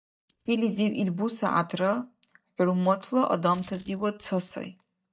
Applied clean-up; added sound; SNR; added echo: neural mask model DeepFilterNet 3.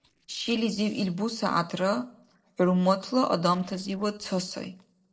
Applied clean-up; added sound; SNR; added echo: neural separator model SepFormer DNS4.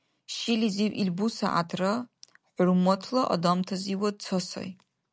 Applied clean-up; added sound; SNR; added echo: none; none; none; none.